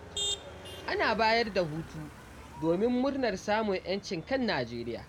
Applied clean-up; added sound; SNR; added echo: none; Motor vehicle (road); 12 dB; none.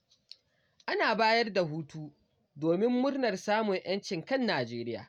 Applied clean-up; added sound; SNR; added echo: none; none; none; none.